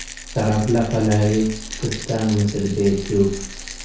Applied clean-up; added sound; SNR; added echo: none; Rattle; 12 dB; reverberation time 0.6 s.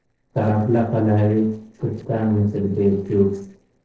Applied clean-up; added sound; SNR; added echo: neural separator model SepFormer DNS4.